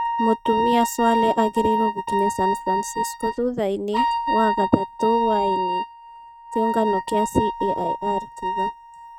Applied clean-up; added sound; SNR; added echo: neural mask model RNNoise.